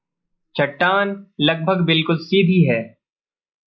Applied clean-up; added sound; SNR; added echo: neural mask model Resemble Enhance denoiser.